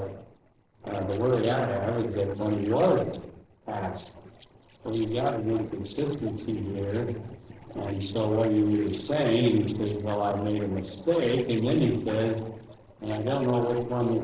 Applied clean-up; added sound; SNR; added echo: neural separator model SepFormer DNS4.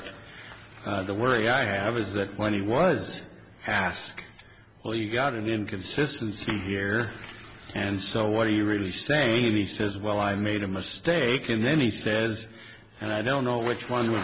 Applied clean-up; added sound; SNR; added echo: none; none; none; none.